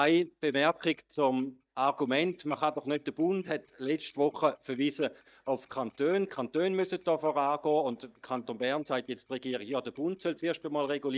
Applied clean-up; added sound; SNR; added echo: neural mask model DeepFilterNet 3.